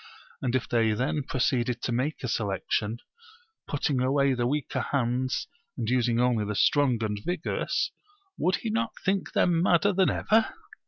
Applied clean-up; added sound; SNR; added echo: none; none; none; none.